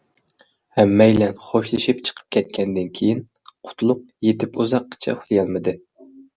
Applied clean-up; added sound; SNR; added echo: none; none; none; none.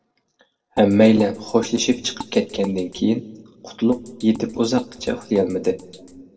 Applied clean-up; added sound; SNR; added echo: neural separator model SepFormer DNS4.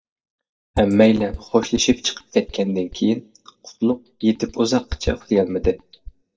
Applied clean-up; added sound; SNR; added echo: neural mask model DeepFilterNet 3.